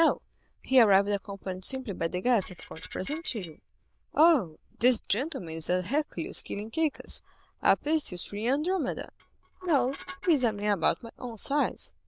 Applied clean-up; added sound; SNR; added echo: neural diffusion model UNIVERSE++.